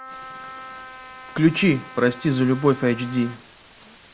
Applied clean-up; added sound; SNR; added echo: none; Wind instrument, woodwind instrument; 17 dB; none.